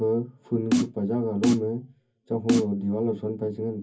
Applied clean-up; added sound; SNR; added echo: none; Snare drum; 0 dB; reverberation time 0.3 s.